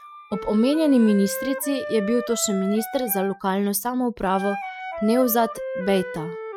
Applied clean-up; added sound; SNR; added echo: classical method Wiener filter.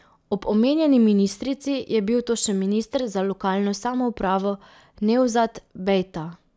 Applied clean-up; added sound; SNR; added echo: none; none; none; none.